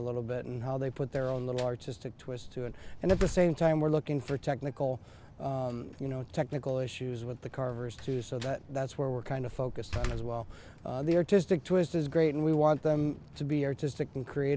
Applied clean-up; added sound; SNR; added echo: none; Slam; 13 dB; none.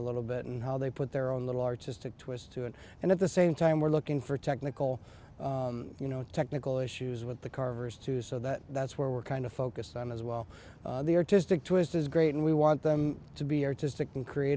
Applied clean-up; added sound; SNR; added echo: none; none; none; none.